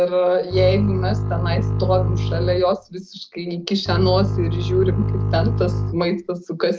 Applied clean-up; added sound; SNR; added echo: none; Bowed string instrument; 1 dB; none.